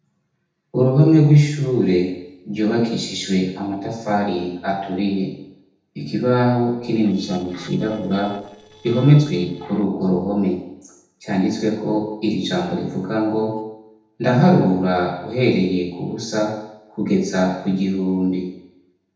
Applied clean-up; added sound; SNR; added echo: neural separator model SepFormer DNS4.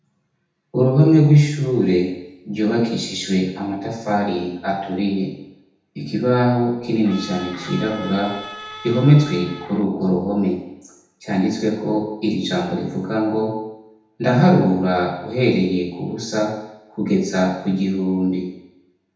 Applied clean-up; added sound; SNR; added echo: none; Bowed string instrument; 16 dB; reverberation time 0.8 s.